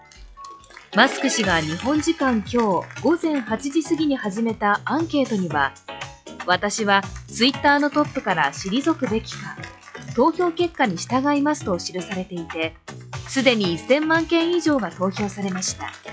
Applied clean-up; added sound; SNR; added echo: classical method log-MMSE.